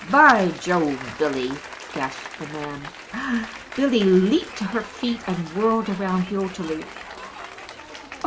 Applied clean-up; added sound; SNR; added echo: none; Applause / Cheering; 15 dB; none.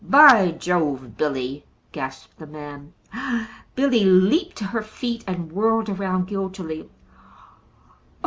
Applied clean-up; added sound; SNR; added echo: none; none; none; none.